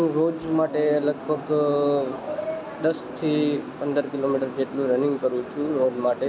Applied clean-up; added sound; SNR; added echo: none; none; none; none.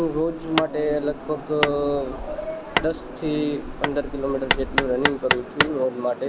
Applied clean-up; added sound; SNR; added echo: none; Hammer; 4 dB; none.